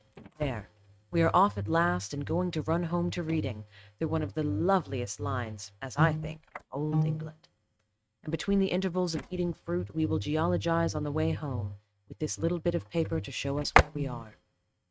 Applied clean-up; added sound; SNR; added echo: neural mask model RNNoise.